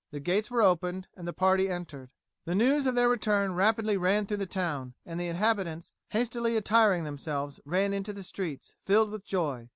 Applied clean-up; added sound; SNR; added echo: none; none; none; none.